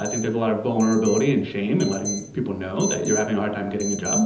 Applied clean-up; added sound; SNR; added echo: none; Alarm; 11 dB; reverberation time 1.2 s.